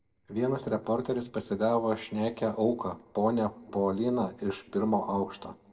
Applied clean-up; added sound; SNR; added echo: neural separator model SepFormer DNS4.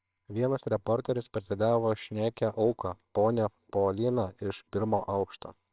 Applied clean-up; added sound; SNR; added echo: neural separator model SepFormer WHAMR!.